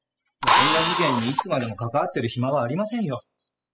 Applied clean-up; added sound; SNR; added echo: classical method spectral subtraction.